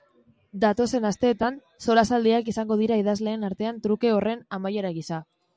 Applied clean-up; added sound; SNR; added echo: none; none; none; none.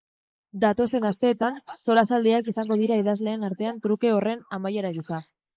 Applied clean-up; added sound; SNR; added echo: neural mask model Resemble Enhance denoiser.